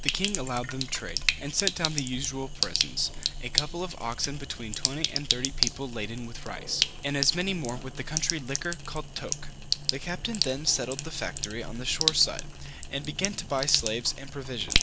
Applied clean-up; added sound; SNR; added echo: none; Sink (filling or washing); -1 dB; none.